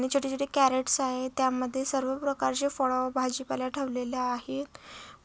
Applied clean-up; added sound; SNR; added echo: none; none; none; none.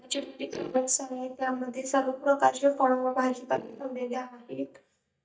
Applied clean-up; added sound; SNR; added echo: neural mask model DeepFilterNet 3.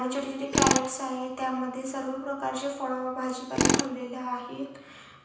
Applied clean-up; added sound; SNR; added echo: none; Tools; 0 dB; reverberation time 0.9 s.